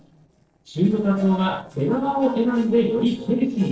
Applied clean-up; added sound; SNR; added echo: neural separator model SepFormer DNS4.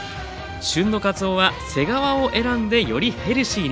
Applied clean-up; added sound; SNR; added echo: none; none; none; none.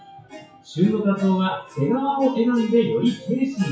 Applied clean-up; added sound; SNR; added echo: classical method WPE with log-MMSE.